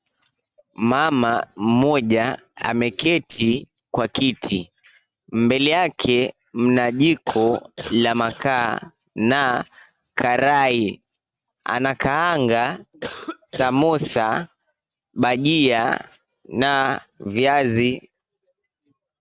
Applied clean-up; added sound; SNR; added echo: neural separator model SepFormer DNS4.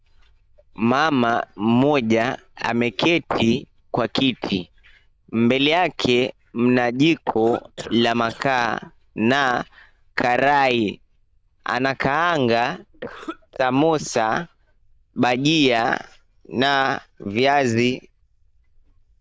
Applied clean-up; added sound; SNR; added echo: neural diffusion model UNIVERSE++.